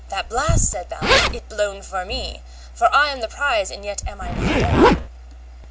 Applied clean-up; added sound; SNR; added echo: none; Zipper (clothing); 0 dB; none.